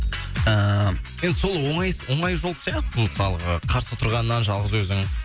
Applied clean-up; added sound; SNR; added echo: none; none; none; none.